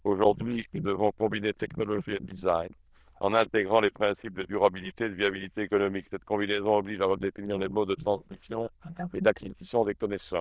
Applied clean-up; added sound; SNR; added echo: neural diffusion model UNIVERSE++.